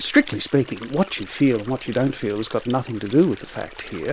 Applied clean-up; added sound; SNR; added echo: none; Stream; 19 dB; none.